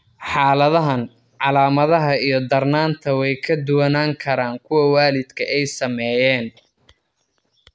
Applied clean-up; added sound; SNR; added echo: none; none; none; none.